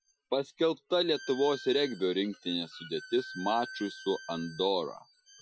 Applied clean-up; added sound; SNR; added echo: classical method Wiener filter.